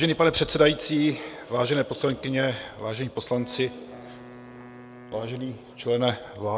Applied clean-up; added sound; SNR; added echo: none; Wind instrument, woodwind instrument; 19 dB; none.